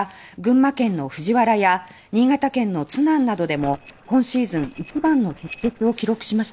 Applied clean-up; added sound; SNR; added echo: neural separator model SepFormer DNS4.